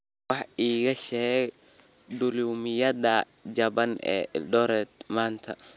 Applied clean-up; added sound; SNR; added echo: none; none; none; none.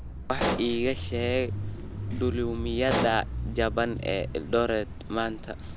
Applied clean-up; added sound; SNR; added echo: none; Explosion + Mechanisms / Bicycle; 3 dB; none.